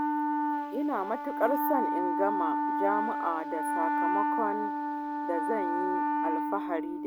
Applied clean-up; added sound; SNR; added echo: none; Wind instrument, woodwind instrument; -4 dB; none.